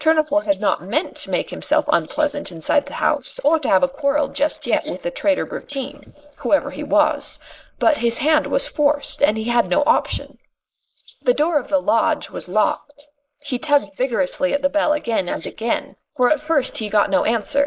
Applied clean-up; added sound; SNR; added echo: neural mask model Resemble Enhance denoiser.